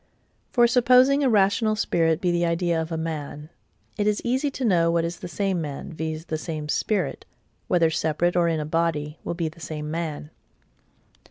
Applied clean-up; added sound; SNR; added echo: none; none; none; none.